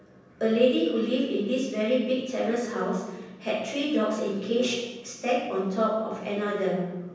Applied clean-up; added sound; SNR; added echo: none; none; none; reverberation time 1.1 s.